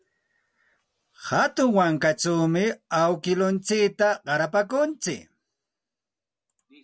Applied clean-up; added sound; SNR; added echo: none; none; none; none.